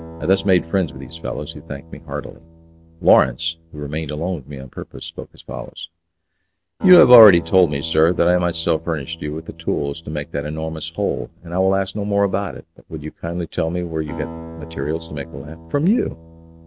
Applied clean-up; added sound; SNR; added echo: none; Acoustic guitar; 18 dB; none.